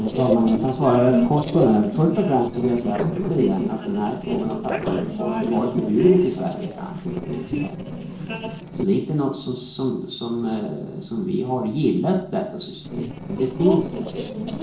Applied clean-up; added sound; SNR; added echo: neural separator model SepFormer DNS4.